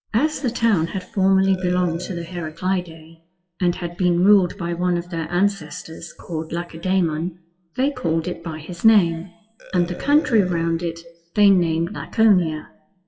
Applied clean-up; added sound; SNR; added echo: classical method WPE with log-MMSE.